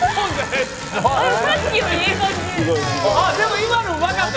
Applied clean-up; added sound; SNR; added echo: none; Bicycle; 12 dB; none.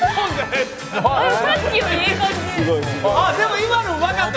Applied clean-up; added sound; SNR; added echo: none; none; none; none.